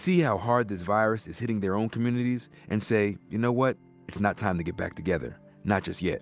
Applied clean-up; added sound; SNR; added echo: none; none; none; none.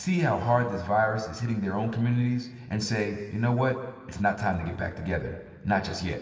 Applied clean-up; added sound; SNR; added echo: none; none; none; reverberation time 2.1 s.